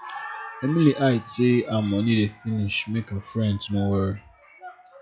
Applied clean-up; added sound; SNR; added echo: classical method log-MMSE.